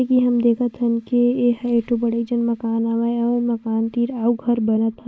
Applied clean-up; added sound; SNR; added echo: neural mask model Resemble Enhance denoiser.